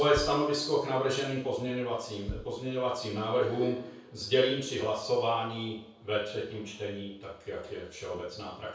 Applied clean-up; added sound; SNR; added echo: none; Bass drum; 15 dB; reverberation time 0.6 s.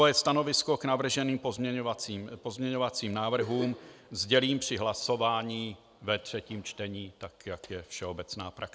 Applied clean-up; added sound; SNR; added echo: none; none; none; none.